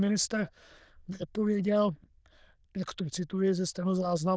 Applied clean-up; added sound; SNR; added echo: neural diffusion model UNIVERSE++.